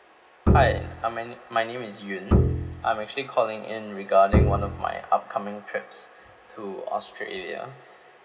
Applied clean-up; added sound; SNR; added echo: none; Bowed string instrument; -3 dB; none.